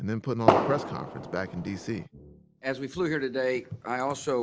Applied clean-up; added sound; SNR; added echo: none; Fireworks; -3 dB; none.